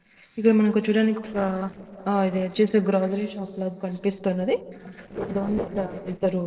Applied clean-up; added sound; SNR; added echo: neural separator model SepFormer DNS4.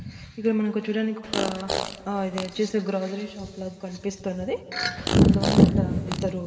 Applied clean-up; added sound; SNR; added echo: none; Fart; 7 dB; reverberation time 2.1 s.